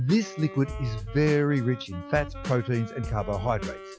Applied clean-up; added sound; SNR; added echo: classical method log-MMSE.